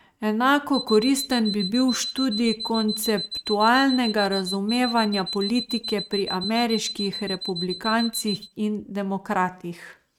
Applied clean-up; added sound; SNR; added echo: neural mask model RNNoise.